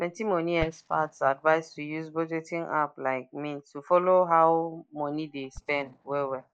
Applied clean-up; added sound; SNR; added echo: neural mask model DeepFilterNet 3.